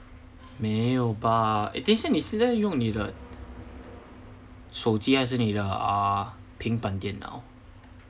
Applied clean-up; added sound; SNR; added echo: none; none; none; none.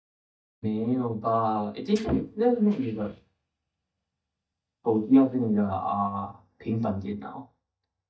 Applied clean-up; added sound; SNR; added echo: neural mask model DeepFilterNet 3.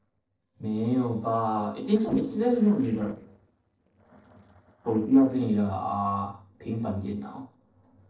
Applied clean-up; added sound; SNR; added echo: neural separator model SepFormer DNS4.